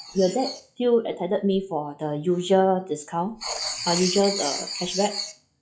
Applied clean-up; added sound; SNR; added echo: classical method log-MMSE.